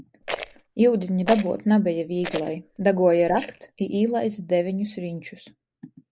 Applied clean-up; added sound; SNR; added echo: neural mask model Resemble Enhance denoiser.